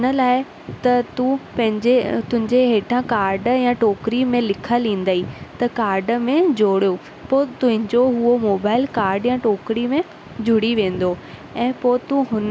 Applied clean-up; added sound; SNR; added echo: none; none; none; none.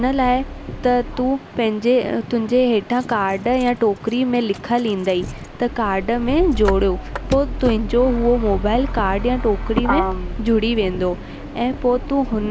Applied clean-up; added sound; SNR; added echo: none; Motor vehicle (road); 8 dB; none.